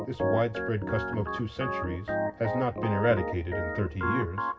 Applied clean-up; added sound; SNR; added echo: none; Organ; 2 dB; reverberation time 0.4 s.